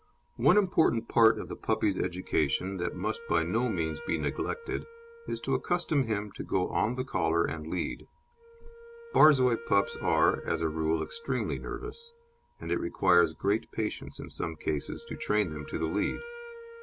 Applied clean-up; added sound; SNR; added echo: none; Wind instrument, woodwind instrument; 18 dB; none.